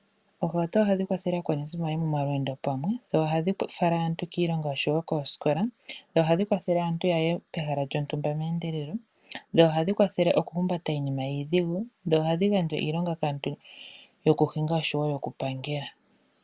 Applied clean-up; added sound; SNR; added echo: none; none; none; none.